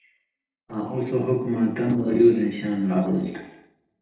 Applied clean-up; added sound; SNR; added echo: neural separator model SepFormer DNS4.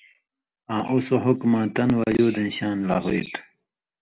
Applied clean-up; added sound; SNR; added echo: none; none; none; none.